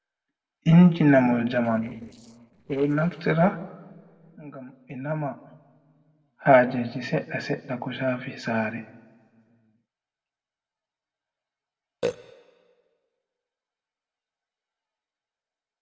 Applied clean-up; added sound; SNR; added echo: neural separator model SepFormer DNS4.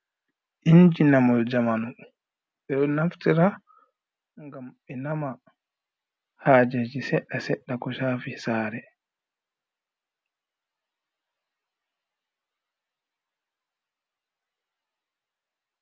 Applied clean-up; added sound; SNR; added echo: none; none; none; none.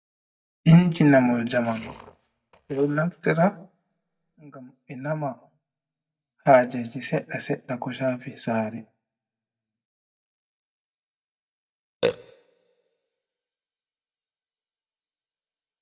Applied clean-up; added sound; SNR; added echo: neural mask model DeepFilterNet 3.